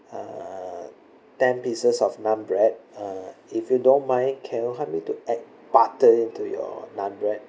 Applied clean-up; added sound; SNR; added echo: none; none; none; none.